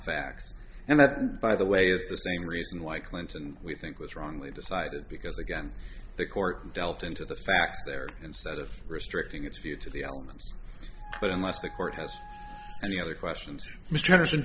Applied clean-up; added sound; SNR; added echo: none; Wind instrument, woodwind instrument; 19 dB; none.